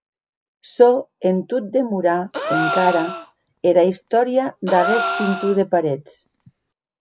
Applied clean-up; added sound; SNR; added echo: none; Gasp; 7 dB; none.